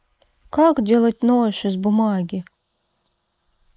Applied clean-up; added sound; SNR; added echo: neural mask model Resemble Enhance denoiser.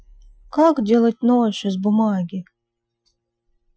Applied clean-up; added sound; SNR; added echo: classical method Wiener filter.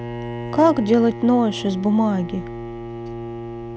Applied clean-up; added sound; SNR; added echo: none; Bowed string instrument; 10 dB; none.